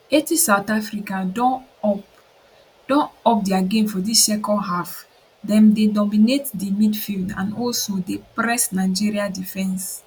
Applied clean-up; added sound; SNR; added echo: none; none; none; none.